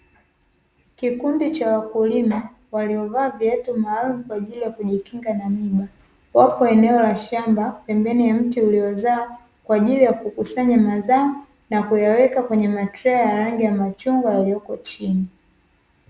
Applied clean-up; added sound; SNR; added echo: none; none; none; none.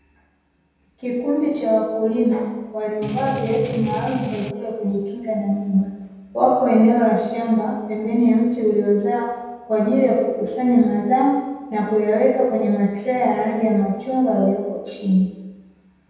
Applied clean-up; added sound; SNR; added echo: none; Strum; 8 dB; reverberation time 1.1 s.